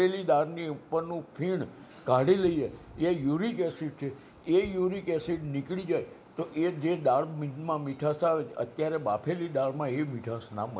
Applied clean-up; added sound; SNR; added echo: none; none; none; none.